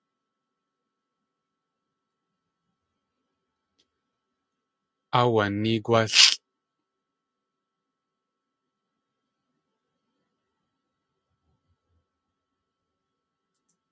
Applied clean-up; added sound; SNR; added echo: none; none; none; none.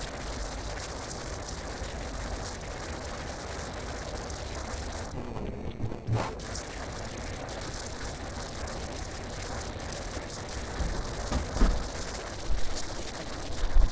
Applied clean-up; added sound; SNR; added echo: neural separator model SepFormer DNS4.